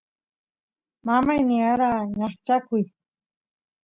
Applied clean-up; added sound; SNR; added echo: none; none; none; none.